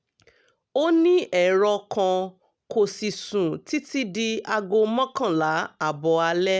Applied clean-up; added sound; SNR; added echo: none; none; none; none.